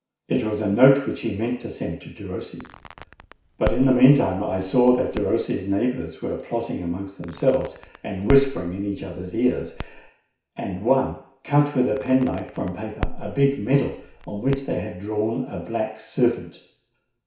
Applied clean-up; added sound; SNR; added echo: none; Crackle; 10 dB; reverberation time 0.6 s.